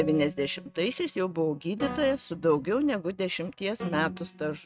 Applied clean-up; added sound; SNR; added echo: neural mask model RNNoise.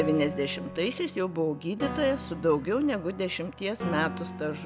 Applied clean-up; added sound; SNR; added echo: none; Piano; 9 dB; none.